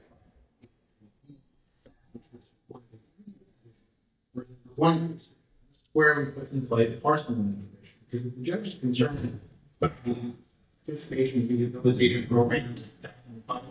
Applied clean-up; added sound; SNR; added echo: neural mask model DeepFilterNet 3.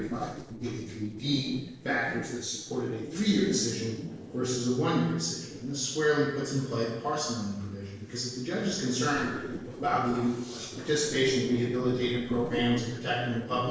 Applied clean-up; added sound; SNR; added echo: neural separator model SepFormer DNS4.